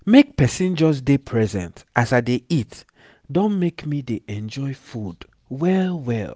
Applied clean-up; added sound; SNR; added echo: none; none; none; none.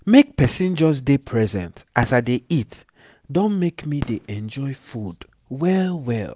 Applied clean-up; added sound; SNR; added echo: none; Fireworks; 17 dB; none.